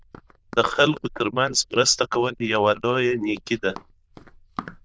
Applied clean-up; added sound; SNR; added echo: neural diffusion model UNIVERSE++.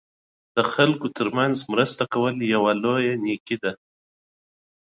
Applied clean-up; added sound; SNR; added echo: none; none; none; none.